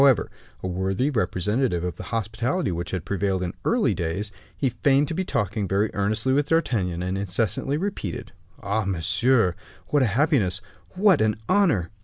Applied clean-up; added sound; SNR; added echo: none; none; none; none.